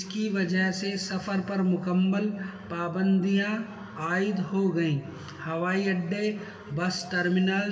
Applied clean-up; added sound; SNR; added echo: none; none; none; reverberation time 1.8 s.